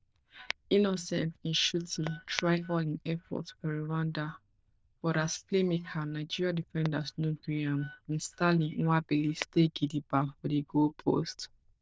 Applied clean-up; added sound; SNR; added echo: neural diffusion model UNIVERSE++.